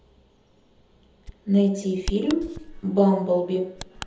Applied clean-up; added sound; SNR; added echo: none; Bird vocalization, bird call, bird song; 15 dB; reverberation time 0.7 s.